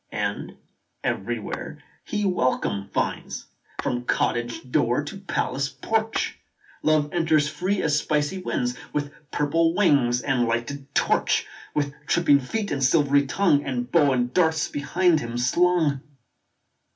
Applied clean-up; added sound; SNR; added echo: none; Tap / Glass; 18 dB; reverberation time 0.2 s.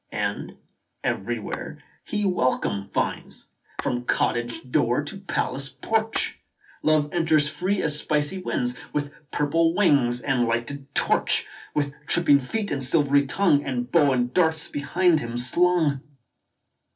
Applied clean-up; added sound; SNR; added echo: neural separator model SepFormer DNS4.